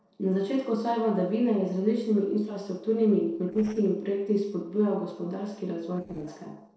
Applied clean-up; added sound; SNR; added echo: neural separator model SepFormer DNS4.